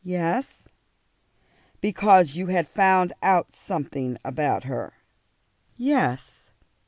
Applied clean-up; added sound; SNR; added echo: none; none; none; none.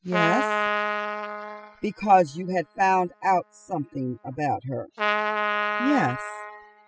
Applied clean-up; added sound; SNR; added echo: classical method spectral subtraction.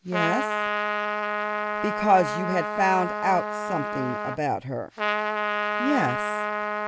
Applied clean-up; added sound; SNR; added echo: none; Trumpet; 0 dB; none.